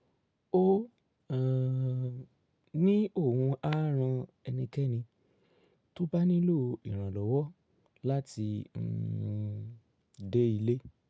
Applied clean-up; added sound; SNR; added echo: none; none; none; none.